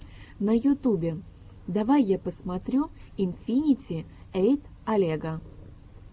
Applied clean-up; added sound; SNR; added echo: none; none; none; none.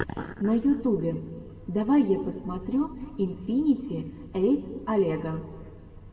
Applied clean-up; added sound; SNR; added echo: none; none; none; reverberation time 1.3 s.